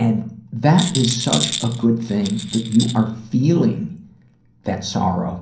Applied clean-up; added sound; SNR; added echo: none; Rattle; 8 dB; reverberation time 0.6 s.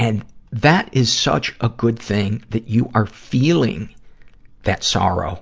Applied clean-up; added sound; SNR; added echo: none; none; none; none.